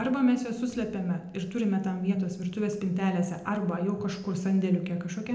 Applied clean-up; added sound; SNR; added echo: none; none; none; reverberation time 0.8 s.